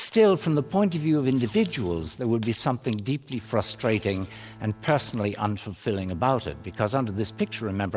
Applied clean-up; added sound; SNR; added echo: none; Packing tape, duct tape + Bowed string instrument; 20 dB; none.